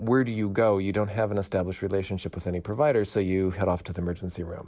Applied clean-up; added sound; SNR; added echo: none; none; none; none.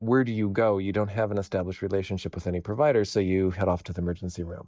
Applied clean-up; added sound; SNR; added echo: neural mask model DeepFilterNet 3.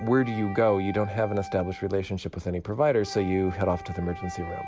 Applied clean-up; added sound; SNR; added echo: none; Wind instrument, woodwind instrument; 14 dB; none.